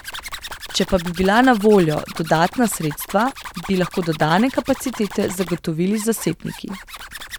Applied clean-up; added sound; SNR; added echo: none; Zipper (clothing); 15 dB; none.